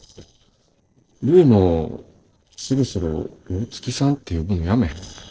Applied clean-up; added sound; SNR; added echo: neural separator model SepFormer DNS4.